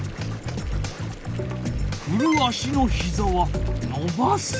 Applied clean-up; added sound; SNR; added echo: none; Fill (with liquid) / Bathtub (filling or washing) / Water tap, faucet + Microwave oven; 16 dB; none.